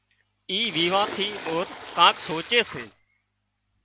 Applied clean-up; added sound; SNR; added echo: none; Splash, splatter; 11 dB; none.